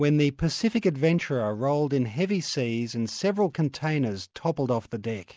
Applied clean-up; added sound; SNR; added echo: none; none; none; none.